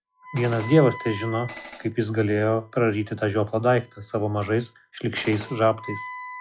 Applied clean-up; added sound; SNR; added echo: classical method log-MMSE.